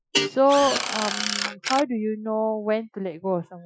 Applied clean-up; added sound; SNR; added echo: classical method Wiener filter.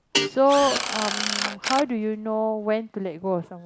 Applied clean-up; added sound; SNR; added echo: none; Guitar + Drill; 6 dB; none.